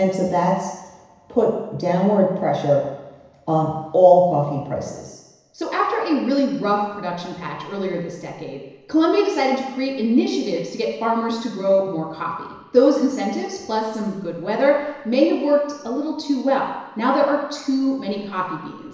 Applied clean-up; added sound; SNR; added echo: none; none; none; reverberation time 1.0 s.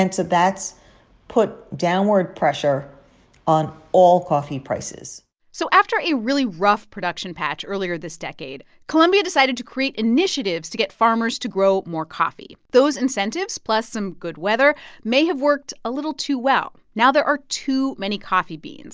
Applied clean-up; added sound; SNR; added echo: none; none; none; none.